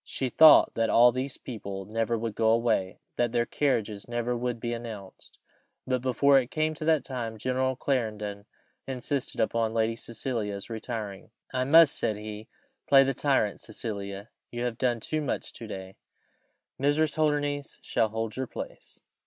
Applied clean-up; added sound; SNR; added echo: none; none; none; none.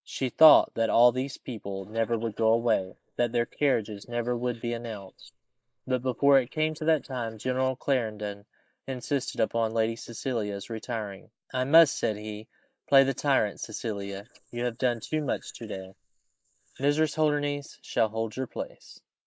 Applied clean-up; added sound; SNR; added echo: neural mask model Resemble Enhance denoiser.